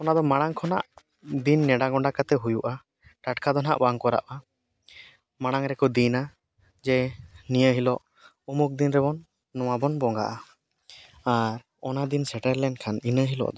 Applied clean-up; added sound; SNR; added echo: none; none; none; none.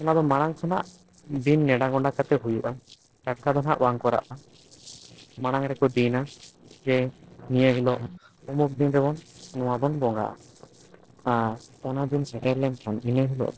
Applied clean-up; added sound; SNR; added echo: neural separator model SepFormer DNS4.